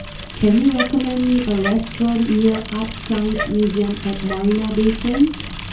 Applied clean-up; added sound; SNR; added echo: none; Bicycle; 8 dB; reverberation time 0.3 s.